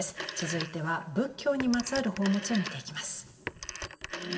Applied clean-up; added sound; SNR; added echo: none; Telephone; 9 dB; reverberation time 1.3 s.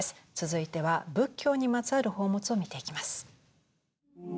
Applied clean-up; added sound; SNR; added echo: none; none; none; none.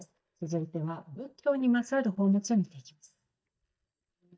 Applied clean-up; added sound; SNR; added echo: neural mask model DeepFilterNet 3.